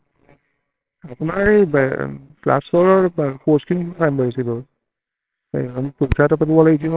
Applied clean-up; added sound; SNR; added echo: neural separator model SepFormer WHAMR!.